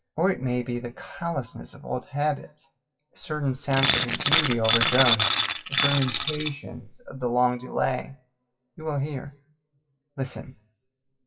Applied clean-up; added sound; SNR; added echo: classical method WPE with log-MMSE.